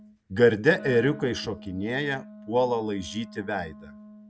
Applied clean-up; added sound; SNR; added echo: none; Wind instrument, woodwind instrument; 18 dB; none.